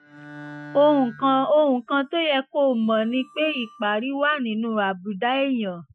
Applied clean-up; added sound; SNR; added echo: classical method Wiener filter.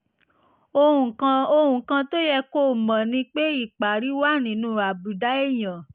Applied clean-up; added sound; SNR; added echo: none; none; none; none.